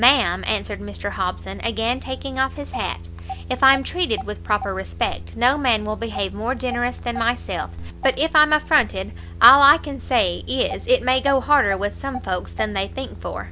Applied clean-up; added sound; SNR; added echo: none; Telephone; 16 dB; none.